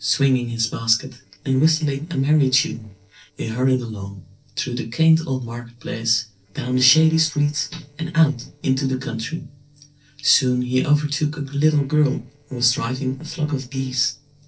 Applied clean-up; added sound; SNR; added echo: neural separator model SepFormer DNS4.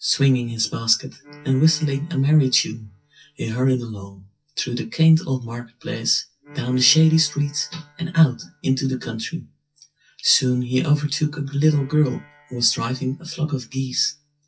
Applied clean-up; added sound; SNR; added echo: classical method WPE with log-MMSE.